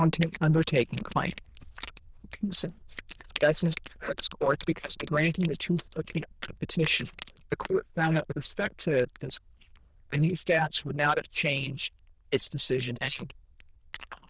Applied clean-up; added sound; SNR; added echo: neural diffusion model UNIVERSE++.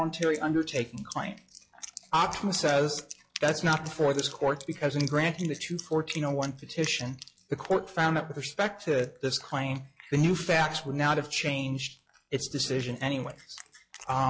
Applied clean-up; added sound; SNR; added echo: classical method log-MMSE.